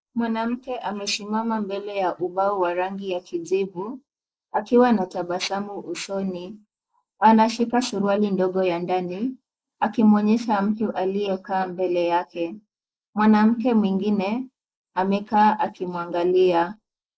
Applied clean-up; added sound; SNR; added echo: neural mask model Resemble Enhance denoiser.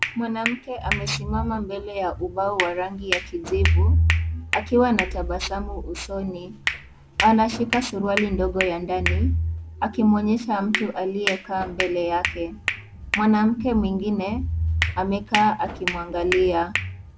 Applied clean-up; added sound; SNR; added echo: none; Hands; 8 dB; none.